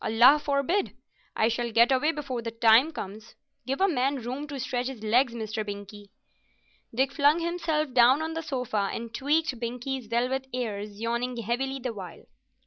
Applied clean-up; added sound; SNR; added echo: none; none; none; none.